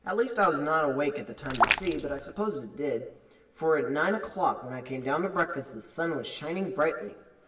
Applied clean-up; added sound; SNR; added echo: none; Raindrop; 0 dB; reverberation time 1.4 s.